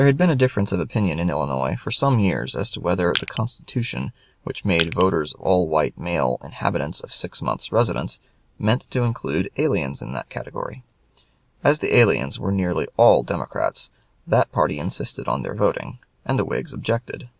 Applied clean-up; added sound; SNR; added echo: none; Crushing; 6 dB; none.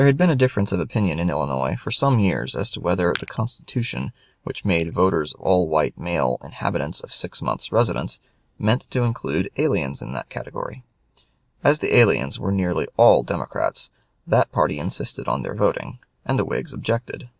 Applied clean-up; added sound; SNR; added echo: neural mask model DeepFilterNet 3.